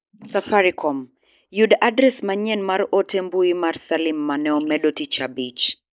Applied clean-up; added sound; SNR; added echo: neural mask model Resemble Enhance denoiser.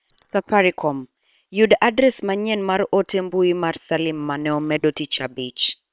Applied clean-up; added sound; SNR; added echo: neural separator model SepFormer WHAM!.